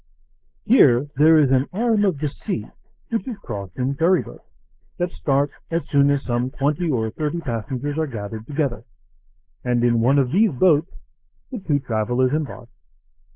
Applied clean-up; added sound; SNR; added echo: neural mask model Resemble Enhance denoiser.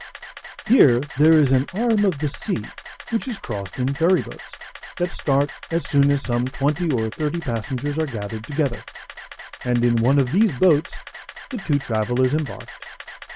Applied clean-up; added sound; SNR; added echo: none; Camera; 17 dB; none.